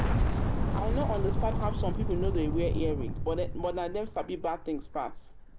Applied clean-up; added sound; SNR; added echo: none; Boom; -4 dB; none.